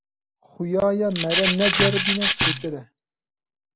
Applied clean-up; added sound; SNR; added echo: none; Rattle (instrument); -3 dB; none.